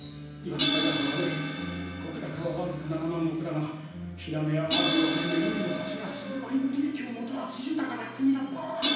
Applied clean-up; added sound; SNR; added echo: none; Crash cymbal; 1 dB; reverberation time 0.9 s.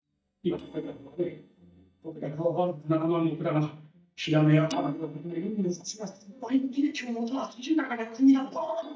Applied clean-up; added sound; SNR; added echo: neural mask model DeepFilterNet 3.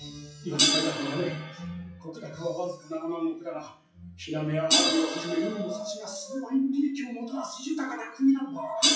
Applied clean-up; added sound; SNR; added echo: classical method WPE with log-MMSE.